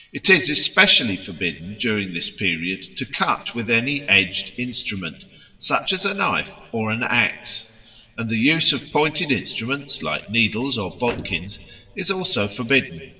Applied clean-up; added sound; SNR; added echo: neural separator model SepFormer DNS4.